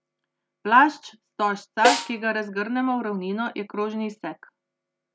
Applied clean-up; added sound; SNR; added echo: none; Snare drum; 1 dB; none.